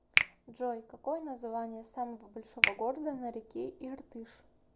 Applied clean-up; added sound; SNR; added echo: none; Finger snapping; -2 dB; none.